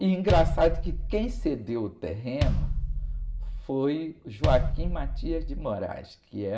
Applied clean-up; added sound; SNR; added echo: none; Bass drum; 0 dB; reverberation time 0.6 s.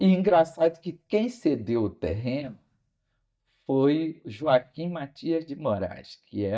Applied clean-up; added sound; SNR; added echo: neural mask model DeepFilterNet 3.